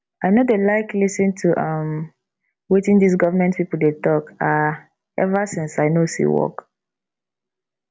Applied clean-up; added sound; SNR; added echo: none; none; none; none.